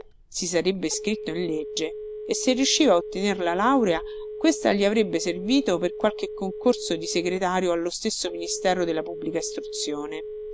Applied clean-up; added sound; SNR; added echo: none; Telephone; 11 dB; none.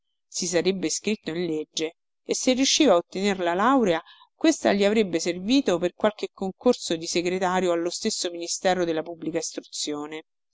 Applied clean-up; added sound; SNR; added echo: none; none; none; none.